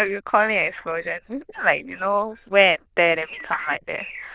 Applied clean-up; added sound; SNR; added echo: neural diffusion model UNIVERSE++.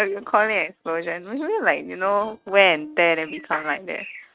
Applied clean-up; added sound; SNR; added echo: neural mask model RNNoise.